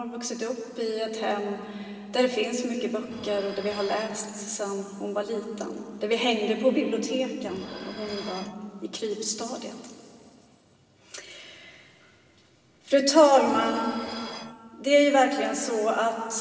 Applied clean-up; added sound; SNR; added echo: none; Dishes, pots, and pans; 18 dB; reverberation time 2.6 s.